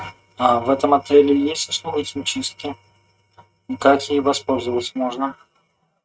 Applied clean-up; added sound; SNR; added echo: neural mask model RNNoise.